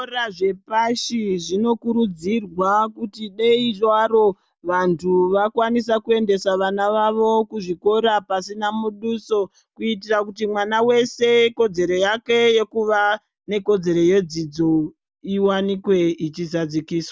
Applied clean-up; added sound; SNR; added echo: none; none; none; none.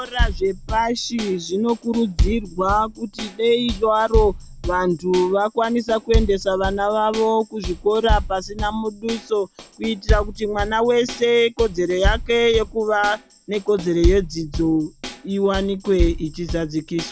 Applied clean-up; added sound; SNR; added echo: none; Bass drum / Snare drum / Drum kit; 6 dB; none.